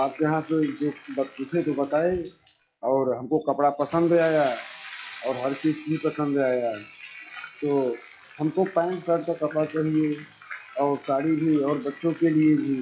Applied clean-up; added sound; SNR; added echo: classical method log-MMSE.